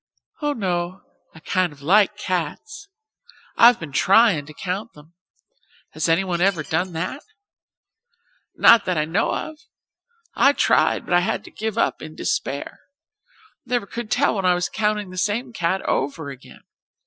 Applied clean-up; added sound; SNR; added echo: classical method Wiener filter.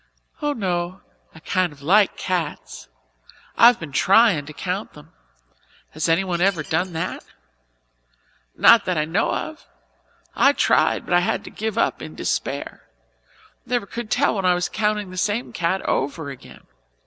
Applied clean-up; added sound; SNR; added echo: none; Shatter; 20 dB; none.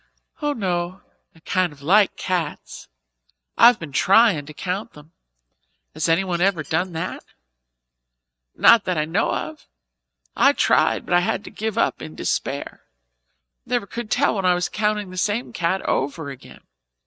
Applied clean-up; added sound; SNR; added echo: neural mask model RNNoise.